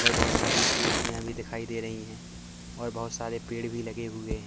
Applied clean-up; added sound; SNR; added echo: none; Fire; -5 dB; none.